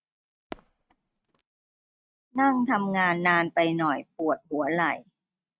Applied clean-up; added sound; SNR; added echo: neural mask model RNNoise.